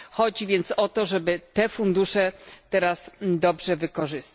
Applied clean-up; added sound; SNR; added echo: none; none; none; none.